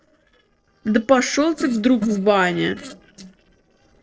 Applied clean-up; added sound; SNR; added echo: neural separator model SepFormer DNS4.